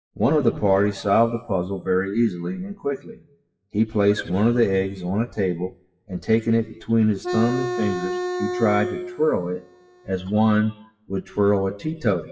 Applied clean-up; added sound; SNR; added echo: classical method WPE with log-MMSE.